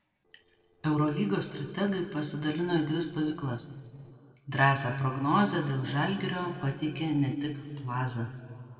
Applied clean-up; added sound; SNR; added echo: neural separator model SepFormer DNS4.